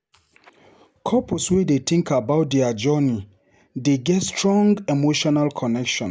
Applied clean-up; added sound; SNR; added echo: none; none; none; none.